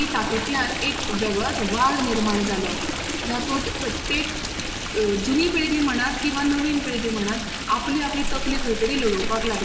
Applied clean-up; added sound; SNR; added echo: none; Stream; 3 dB; reverberation time 2.0 s.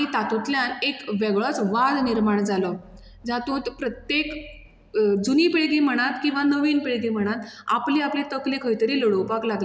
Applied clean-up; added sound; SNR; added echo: none; none; none; none.